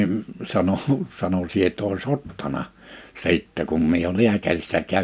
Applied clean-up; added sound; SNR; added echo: none; none; none; none.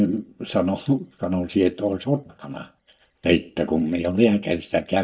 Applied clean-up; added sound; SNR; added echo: neural mask model DeepFilterNet 3.